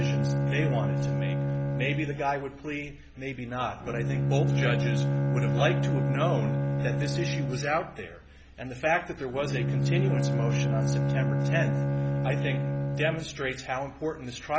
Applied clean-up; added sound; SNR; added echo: none; Bowed string instrument; -4 dB; none.